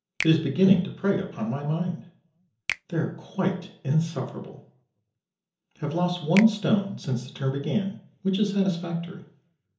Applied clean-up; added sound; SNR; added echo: none; Finger snapping; 15 dB; reverberation time 0.6 s.